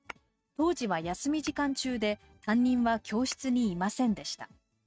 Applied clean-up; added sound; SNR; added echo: neural mask model RNNoise.